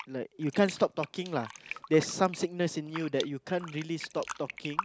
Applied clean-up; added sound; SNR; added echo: none; Fill (with liquid); 12 dB; none.